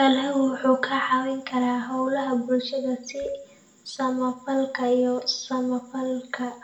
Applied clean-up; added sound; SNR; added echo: none; none; none; reverberation time 0.4 s.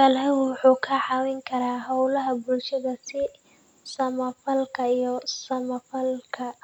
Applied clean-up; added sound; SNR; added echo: none; none; none; none.